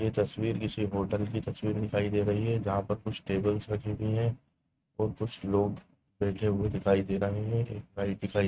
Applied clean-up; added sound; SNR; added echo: neural mask model RNNoise.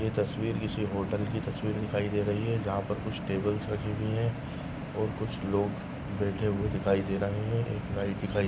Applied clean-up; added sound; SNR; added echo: none; none; none; none.